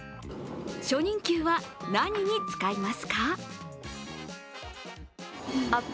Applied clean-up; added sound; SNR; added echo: none; Sliding door; 9 dB; none.